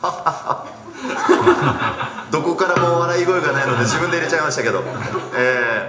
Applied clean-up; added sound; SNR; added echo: none; Brass instrument; 17 dB; reverberation time 0.8 s.